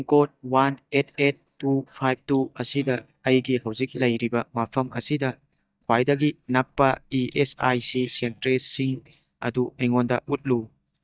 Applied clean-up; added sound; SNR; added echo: neural mask model DeepFilterNet 3.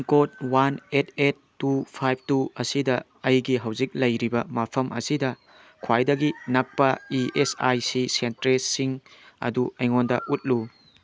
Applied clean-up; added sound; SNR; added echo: none; none; none; none.